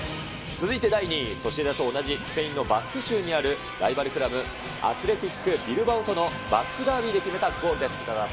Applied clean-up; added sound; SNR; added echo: none; Trumpet; 16 dB; none.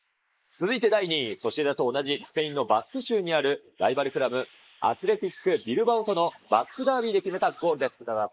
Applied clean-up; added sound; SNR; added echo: neural mask model Resemble Enhance denoiser.